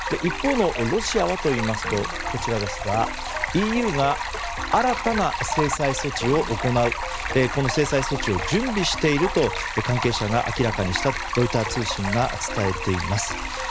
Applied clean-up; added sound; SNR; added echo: none; Stream; 5 dB; none.